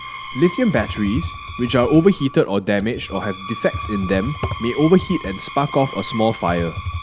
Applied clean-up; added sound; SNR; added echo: none; Screech + Computer keyboard; 10 dB; none.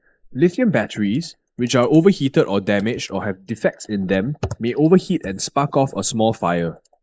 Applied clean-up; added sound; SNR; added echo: neural mask model Resemble Enhance denoiser.